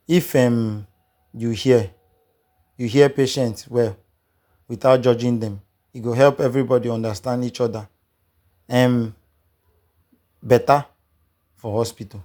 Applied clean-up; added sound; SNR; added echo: none; none; none; none.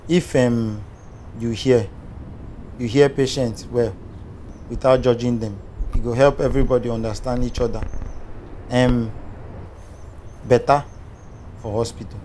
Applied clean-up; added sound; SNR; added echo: none; Bird vocalization, bird call, bird song; 8 dB; none.